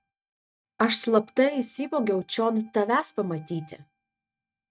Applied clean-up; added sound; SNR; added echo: neural mask model RNNoise.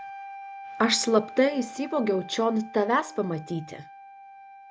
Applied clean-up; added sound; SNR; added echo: none; Wind instrument, woodwind instrument; 15 dB; none.